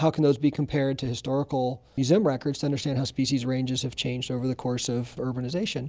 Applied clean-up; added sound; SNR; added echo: none; none; none; none.